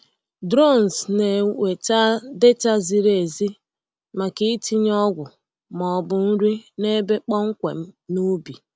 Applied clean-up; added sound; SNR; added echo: none; none; none; none.